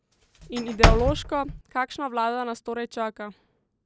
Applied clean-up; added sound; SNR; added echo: none; Slam / Wood; -4 dB; none.